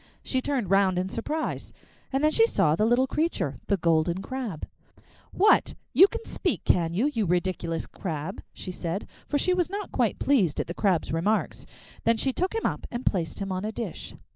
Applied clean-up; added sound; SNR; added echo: neural mask model Resemble Enhance denoiser.